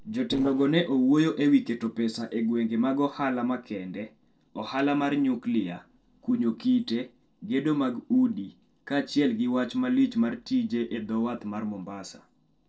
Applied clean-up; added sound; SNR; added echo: neural separator model SepFormer DNS4.